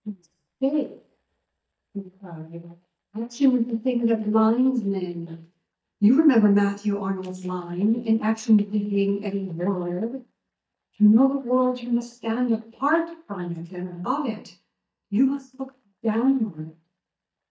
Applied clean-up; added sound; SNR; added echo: neural mask model DeepFilterNet 3.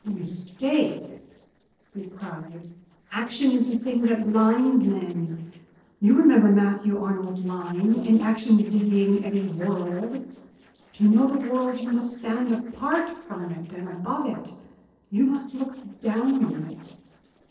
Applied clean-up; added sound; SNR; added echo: neural separator model SepFormer DNS4.